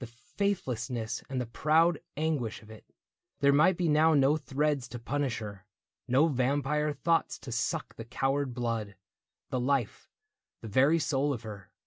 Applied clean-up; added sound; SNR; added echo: none; none; none; none.